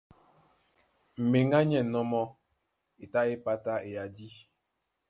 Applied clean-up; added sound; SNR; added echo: none; none; none; none.